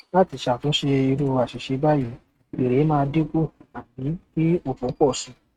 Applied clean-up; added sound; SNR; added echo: neural mask model RNNoise.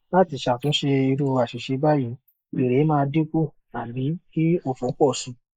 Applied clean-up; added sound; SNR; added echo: neural mask model Resemble Enhance denoiser.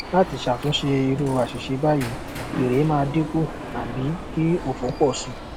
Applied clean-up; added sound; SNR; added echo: none; Alarm; 9 dB; none.